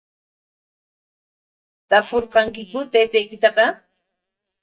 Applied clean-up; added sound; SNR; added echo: neural mask model DeepFilterNet 3.